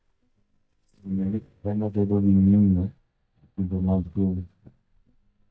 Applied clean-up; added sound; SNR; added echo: neural mask model DeepFilterNet 3.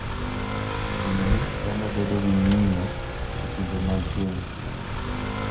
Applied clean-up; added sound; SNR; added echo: none; Motorcycle / Accelerating, revving, vroom; 0 dB; reverberation time 0.5 s.